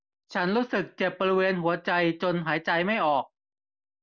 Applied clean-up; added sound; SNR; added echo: none; none; none; none.